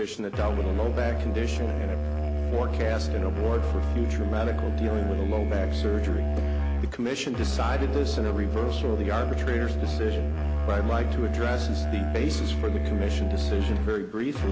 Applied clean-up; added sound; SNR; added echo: none; Musical instrument; -4 dB; none.